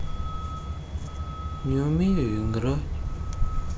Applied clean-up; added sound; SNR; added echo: none; Truck; 0 dB; none.